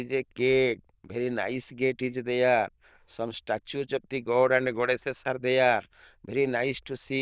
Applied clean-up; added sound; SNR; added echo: neural diffusion model UNIVERSE++.